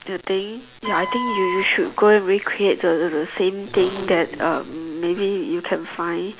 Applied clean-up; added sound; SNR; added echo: none; Wind instrument, woodwind instrument; 8 dB; none.